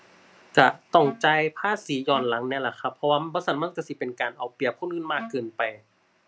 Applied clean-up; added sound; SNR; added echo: none; Wind instrument, woodwind instrument; 16 dB; none.